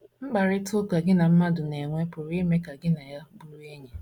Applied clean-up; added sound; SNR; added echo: none; none; none; none.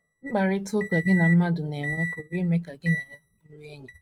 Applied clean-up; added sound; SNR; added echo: neural mask model RNNoise.